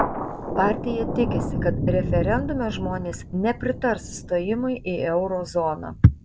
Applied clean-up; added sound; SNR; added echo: none; Thunder; 4 dB; none.